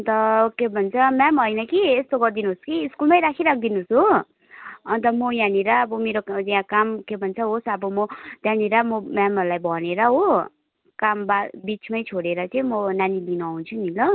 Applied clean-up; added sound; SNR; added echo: none; none; none; none.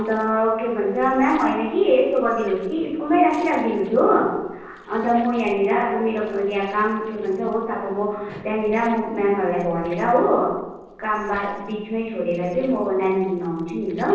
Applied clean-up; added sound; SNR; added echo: neural separator model SepFormer DNS4.